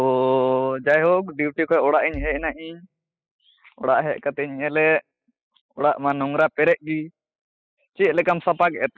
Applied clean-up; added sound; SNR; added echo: classical method spectral subtraction.